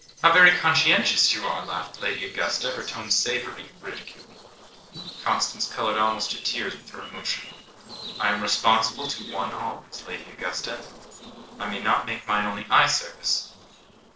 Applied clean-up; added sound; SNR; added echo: neural separator model SepFormer DNS4.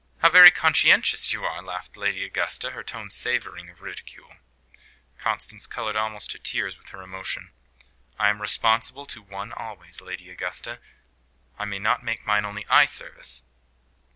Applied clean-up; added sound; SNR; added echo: none; none; none; none.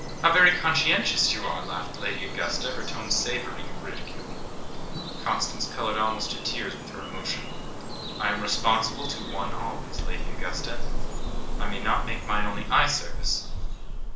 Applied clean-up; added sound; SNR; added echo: none; Bird vocalization, bird call, bird song; 0 dB; reverberation time 0.7 s.